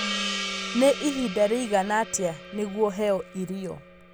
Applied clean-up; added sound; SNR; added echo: none; Gong; 8 dB; none.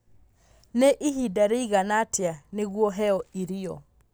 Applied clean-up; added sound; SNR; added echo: none; none; none; none.